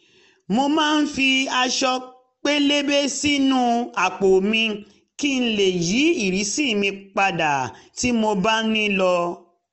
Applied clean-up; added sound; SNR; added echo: none; none; none; none.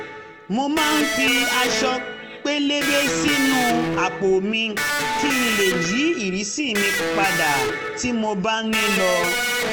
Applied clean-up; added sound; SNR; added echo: none; Electric guitar; 1 dB; none.